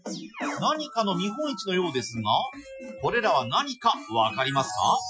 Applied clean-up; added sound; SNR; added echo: classical method Wiener filter.